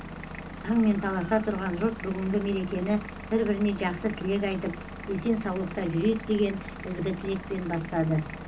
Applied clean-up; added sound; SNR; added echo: none; Engine / Vehicle; 11 dB; reverberation time 0.4 s.